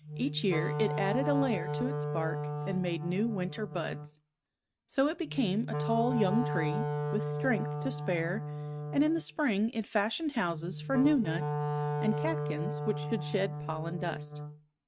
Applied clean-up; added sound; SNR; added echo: neural mask model RNNoise.